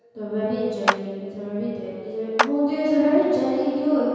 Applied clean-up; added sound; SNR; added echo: none; Clapping; 6 dB; reverberation time 1.9 s.